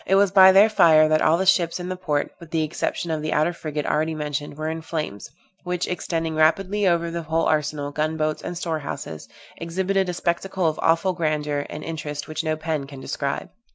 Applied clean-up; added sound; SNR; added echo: none; none; none; none.